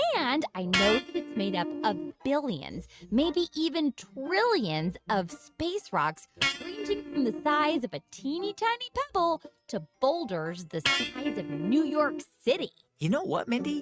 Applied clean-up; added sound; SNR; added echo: neural mask model RNNoise.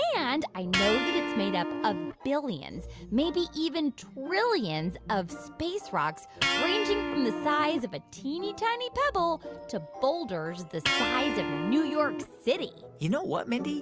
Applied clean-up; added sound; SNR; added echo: none; Electric guitar; 3 dB; none.